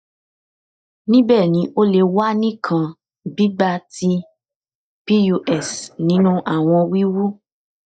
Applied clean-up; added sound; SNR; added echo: neural mask model DeepFilterNet 3.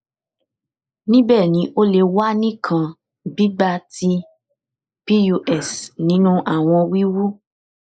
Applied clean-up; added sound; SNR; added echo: neural mask model Resemble Enhance denoiser.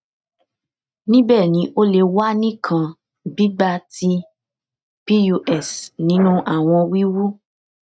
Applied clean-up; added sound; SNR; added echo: neural mask model RNNoise.